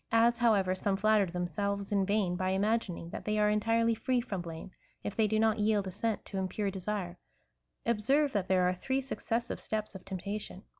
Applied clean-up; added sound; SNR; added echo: none; none; none; none.